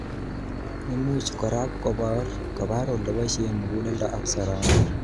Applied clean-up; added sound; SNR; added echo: none; Engine / Boat, Water vehicle; 5 dB; none.